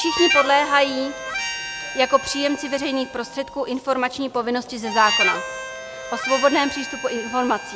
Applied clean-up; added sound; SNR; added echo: none; Harmonica; 6 dB; none.